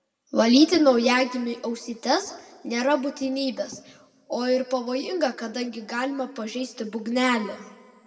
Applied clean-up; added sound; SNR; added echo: none; none; none; reverberation time 1.0 s.